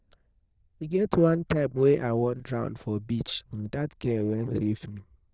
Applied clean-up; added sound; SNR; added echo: neural diffusion model UNIVERSE++.